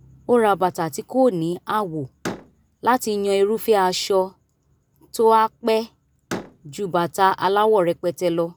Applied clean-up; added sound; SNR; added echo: none; Slam; 19 dB; none.